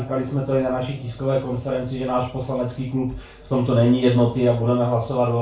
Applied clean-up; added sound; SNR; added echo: none; none; none; reverberation time 0.3 s.